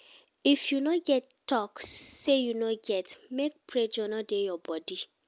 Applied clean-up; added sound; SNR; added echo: none; none; none; none.